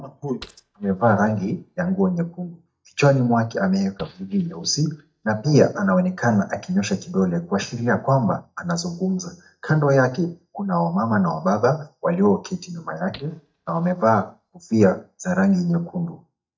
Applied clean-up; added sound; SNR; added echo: neural mask model DeepFilterNet 3.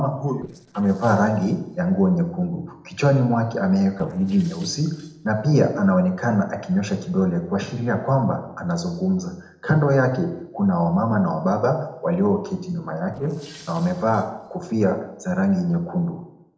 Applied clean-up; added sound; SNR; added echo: neural separator model SepFormer DNS4.